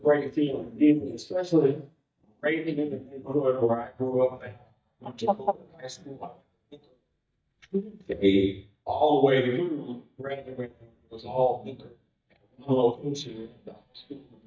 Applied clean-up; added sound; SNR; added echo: neural mask model DeepFilterNet 3.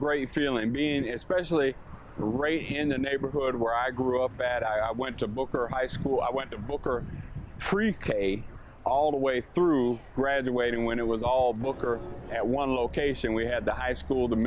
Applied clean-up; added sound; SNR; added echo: none; none; none; none.